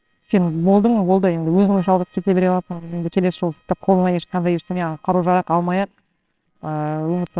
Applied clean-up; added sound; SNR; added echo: neural separator model SepFormer WHAMR!.